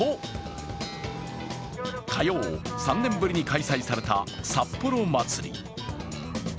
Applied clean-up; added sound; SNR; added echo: none; none; none; none.